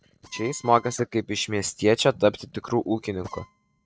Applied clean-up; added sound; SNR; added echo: neural mask model RNNoise.